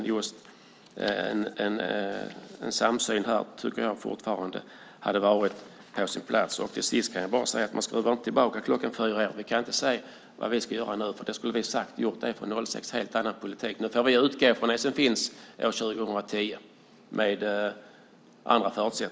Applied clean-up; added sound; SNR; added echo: none; none; none; none.